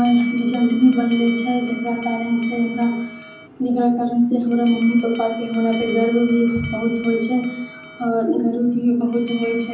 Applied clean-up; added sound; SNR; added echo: none; Alarm; 17 dB; reverberation time 0.6 s.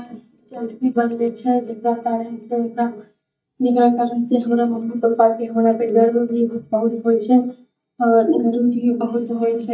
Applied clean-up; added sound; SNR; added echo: neural mask model DeepFilterNet 3.